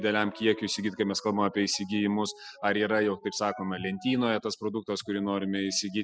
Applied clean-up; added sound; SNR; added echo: classical method spectral subtraction.